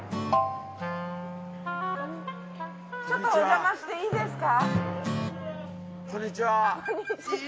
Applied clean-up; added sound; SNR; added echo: none; Wind instrument, woodwind instrument; 11 dB; none.